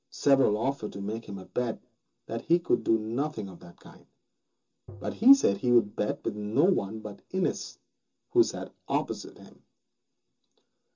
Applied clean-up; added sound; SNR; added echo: none; Tap; 19 dB; reverberation time 0.2 s.